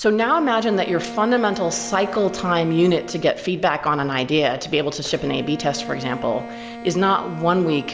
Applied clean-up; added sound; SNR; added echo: none; Bowed string instrument; 15 dB; none.